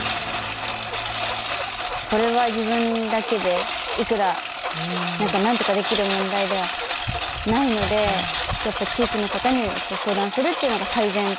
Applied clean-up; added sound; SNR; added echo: none; Engine; 2 dB; none.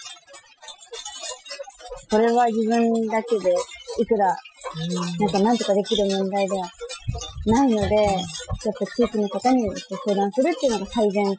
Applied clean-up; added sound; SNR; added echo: classical method Wiener filter.